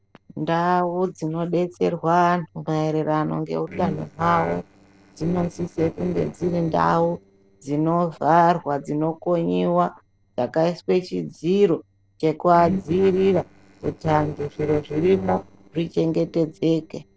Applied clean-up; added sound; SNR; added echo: neural separator model SepFormer DNS4.